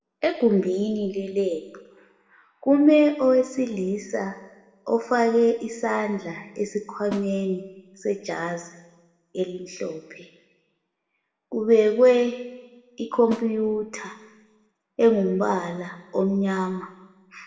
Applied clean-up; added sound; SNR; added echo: none; Snare drum; 17 dB; reverberation time 0.9 s.